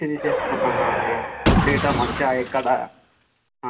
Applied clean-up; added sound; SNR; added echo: none; Car; -1 dB; reverberation time 0.2 s.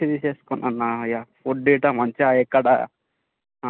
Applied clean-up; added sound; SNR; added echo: none; none; none; none.